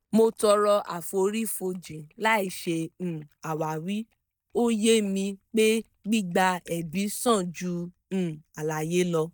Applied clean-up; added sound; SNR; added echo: neural mask model DeepFilterNet 3.